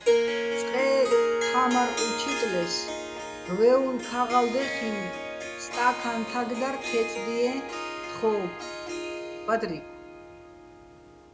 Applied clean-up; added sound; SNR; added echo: none; Harp; 2 dB; none.